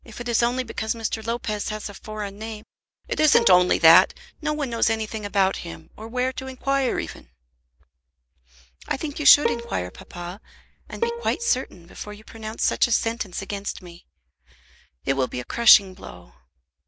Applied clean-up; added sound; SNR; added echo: none; Bowed string instrument; 6 dB; none.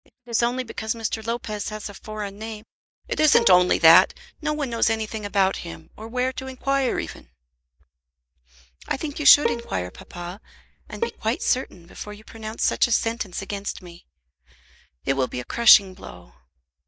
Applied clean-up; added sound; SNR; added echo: neural mask model DeepFilterNet 3.